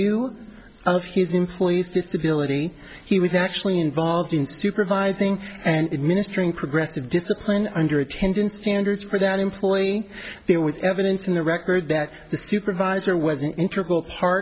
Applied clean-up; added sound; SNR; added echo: none; none; none; none.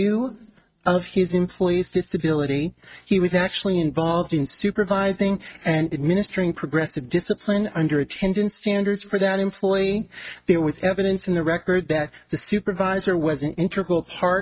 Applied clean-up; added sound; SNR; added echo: neural mask model RNNoise.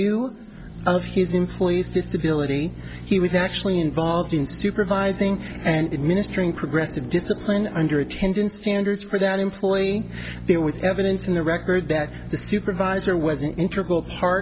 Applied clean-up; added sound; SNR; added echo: none; Drill; 13 dB; none.